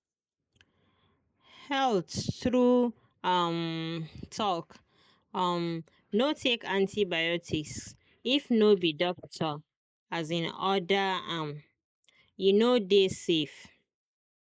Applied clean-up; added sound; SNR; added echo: neural mask model Resemble Enhance denoiser.